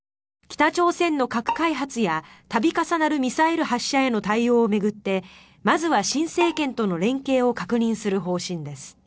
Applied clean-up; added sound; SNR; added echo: neural separator model SepFormer DNS4.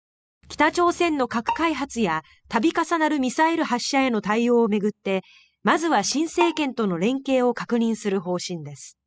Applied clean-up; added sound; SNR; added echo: classical method spectral subtraction.